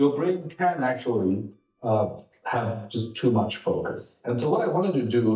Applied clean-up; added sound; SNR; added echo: neural mask model DeepFilterNet 3.